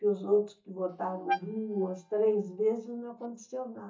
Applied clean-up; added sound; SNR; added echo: neural mask model DeepFilterNet 3.